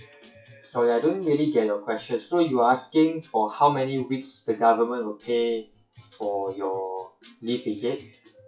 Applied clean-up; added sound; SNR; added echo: classical method WPE with log-MMSE.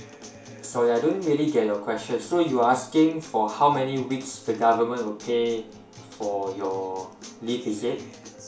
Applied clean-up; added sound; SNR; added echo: none; Acoustic guitar; 20 dB; reverberation time 0.4 s.